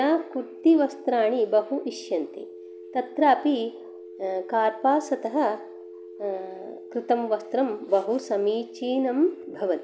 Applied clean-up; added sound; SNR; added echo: none; Telephone; 16 dB; none.